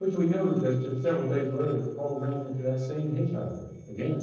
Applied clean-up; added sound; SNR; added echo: neural separator model SepFormer DNS4.